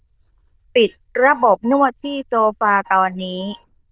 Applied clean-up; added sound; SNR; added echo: neural diffusion model UNIVERSE++.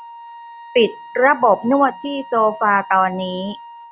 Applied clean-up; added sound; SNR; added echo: none; Wind instrument, woodwind instrument; 18 dB; none.